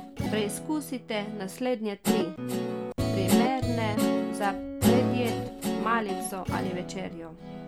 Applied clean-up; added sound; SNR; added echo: none; Guitar; -3 dB; none.